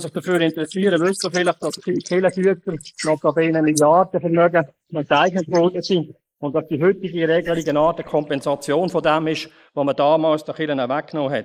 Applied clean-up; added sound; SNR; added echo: neural mask model Resemble Enhance denoiser.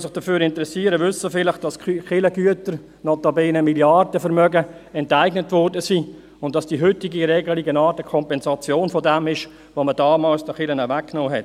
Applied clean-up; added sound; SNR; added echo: none; none; none; none.